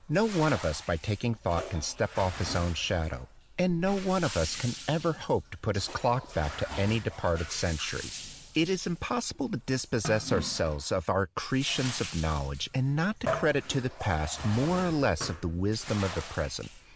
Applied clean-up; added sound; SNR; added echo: none; Bathtub (filling or washing); 11 dB; none.